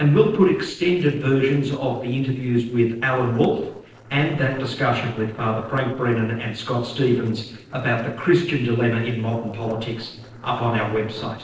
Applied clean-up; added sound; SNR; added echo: neural separator model SepFormer DNS4.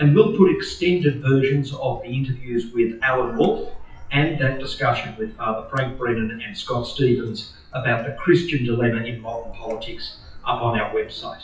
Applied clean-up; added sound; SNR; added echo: classical method WPE with log-MMSE.